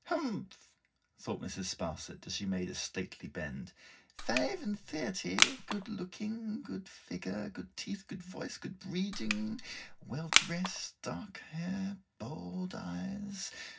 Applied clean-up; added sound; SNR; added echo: none; Crushing; -4 dB; reverberation time 0.4 s.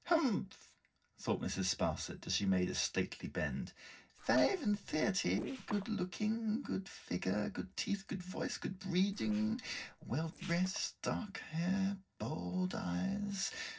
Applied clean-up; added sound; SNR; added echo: neural separator model SepFormer DNS4.